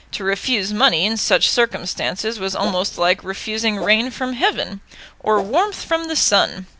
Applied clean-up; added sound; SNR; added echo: none; Whoosh, swoosh, swish; 13 dB; none.